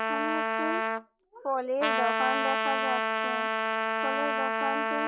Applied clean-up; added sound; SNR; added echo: none; Trumpet; -5 dB; none.